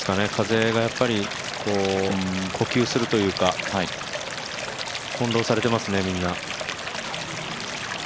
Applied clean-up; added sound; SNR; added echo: none; Stream; 7 dB; none.